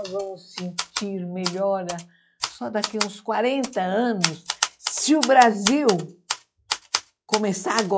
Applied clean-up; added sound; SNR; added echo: classical method log-MMSE.